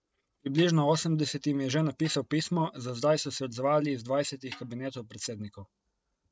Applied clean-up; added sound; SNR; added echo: neural separator model SepFormer DNS4.